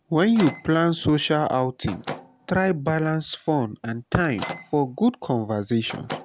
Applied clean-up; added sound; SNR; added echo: none; Microwave oven; 16 dB; none.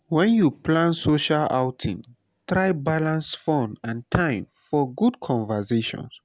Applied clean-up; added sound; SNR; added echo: none; none; none; none.